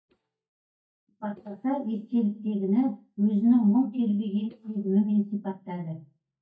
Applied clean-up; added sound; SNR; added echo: neural mask model DeepFilterNet 3.